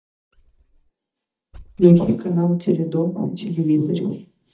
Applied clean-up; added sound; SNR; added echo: neural mask model DeepFilterNet 3.